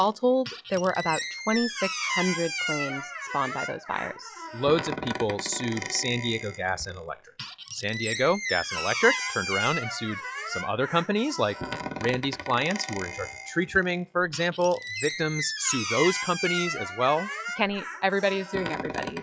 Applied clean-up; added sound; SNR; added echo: classical method log-MMSE.